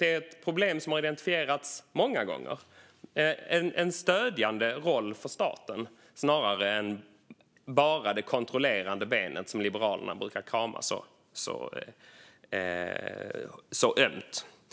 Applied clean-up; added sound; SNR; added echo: none; none; none; none.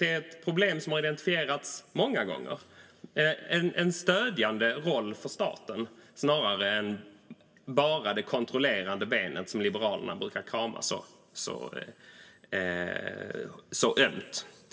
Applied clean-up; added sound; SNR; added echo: none; none; none; reverberation time 1.5 s.